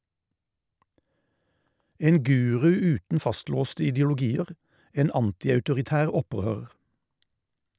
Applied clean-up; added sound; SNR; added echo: none; none; none; none.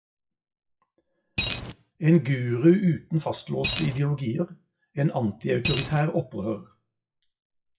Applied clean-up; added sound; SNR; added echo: classical method WPE with log-MMSE.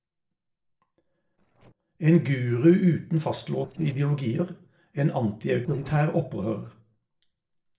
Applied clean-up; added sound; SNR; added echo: neural separator model SepFormer DNS4.